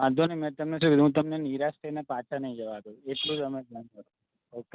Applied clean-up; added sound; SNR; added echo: none; none; none; none.